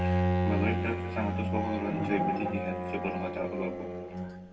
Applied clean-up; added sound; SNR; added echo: none; Bowed string instrument; -4 dB; reverberation time 1.5 s.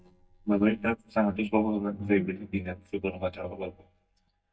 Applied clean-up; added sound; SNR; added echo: neural mask model DeepFilterNet 3.